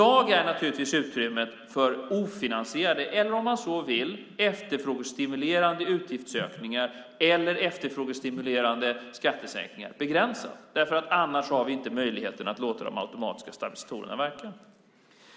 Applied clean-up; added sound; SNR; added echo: none; none; none; none.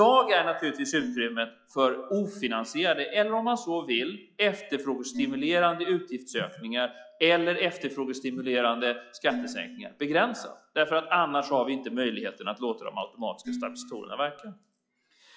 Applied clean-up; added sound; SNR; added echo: classical method log-MMSE.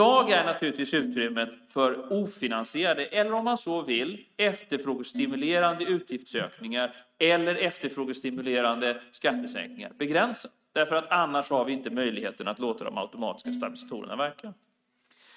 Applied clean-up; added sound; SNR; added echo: neural mask model RNNoise.